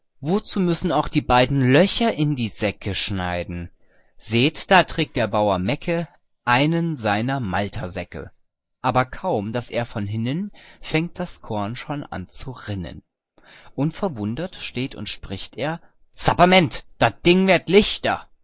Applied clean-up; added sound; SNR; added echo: neural mask model Resemble Enhance denoiser.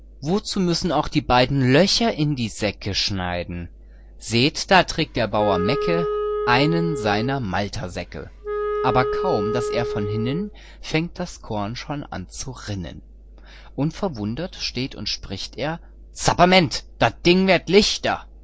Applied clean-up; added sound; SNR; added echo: none; Wind instrument, woodwind instrument; 4 dB; none.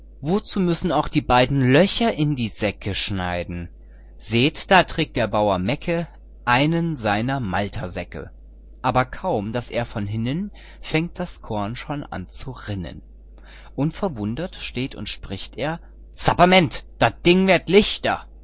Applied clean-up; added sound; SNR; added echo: none; none; none; none.